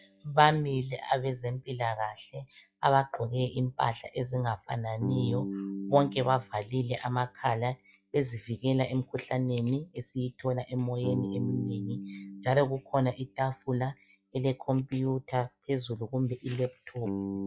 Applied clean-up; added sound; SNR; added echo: classical method log-MMSE.